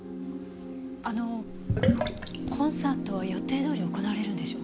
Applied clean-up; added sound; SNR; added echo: none; Sink (filling or washing); 1 dB; none.